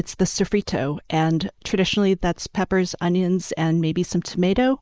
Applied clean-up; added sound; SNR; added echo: neural mask model Resemble Enhance denoiser.